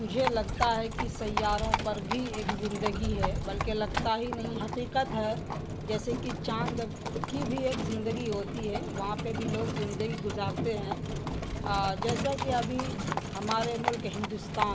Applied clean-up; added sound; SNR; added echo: none; Livestock, farm animals, working animals; 1 dB; none.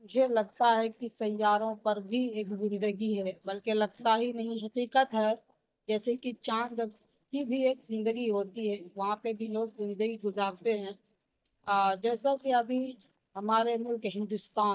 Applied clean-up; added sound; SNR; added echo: neural mask model DeepFilterNet 3.